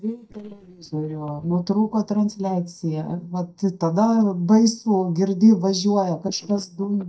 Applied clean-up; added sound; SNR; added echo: neural mask model DeepFilterNet 3.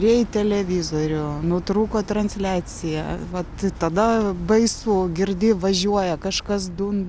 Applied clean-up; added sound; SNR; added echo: none; none; none; none.